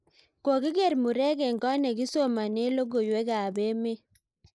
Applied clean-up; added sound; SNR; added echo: neural mask model Resemble Enhance denoiser.